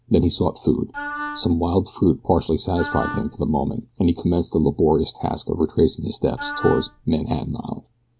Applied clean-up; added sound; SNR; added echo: none; Wind instrument, woodwind instrument; 10 dB; none.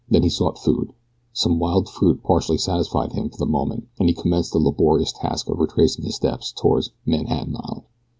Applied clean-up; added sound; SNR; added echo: none; none; none; none.